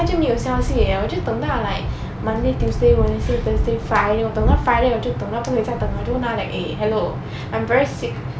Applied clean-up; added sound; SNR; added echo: none; none; none; none.